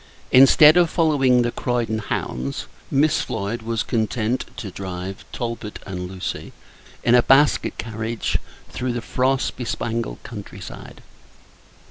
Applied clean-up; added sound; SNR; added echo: none; none; none; none.